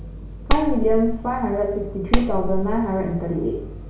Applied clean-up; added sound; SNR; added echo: none; Clapping; -1 dB; reverberation time 0.6 s.